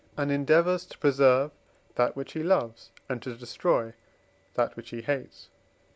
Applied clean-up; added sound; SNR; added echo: none; none; none; none.